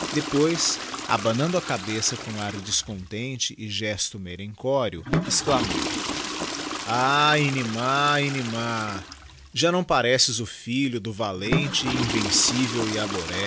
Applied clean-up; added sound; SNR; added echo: none; Toilet flush / Water; 7 dB; none.